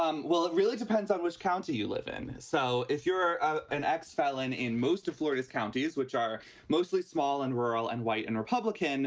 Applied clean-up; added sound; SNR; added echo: none; none; none; none.